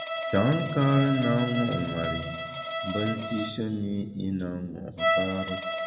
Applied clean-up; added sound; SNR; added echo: none; Bowed string instrument; 3 dB; reverberation time 1.0 s.